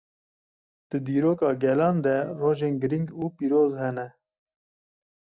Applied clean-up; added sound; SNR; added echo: neural mask model DeepFilterNet 3.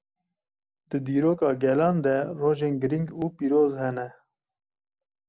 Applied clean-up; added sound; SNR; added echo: none; none; none; none.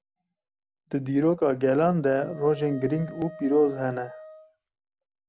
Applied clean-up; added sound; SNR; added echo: none; Wind instrument, woodwind instrument; 18 dB; none.